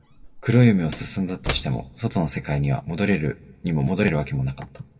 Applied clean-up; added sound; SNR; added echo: none; Slam / Wood; 16 dB; reverberation time 0.6 s.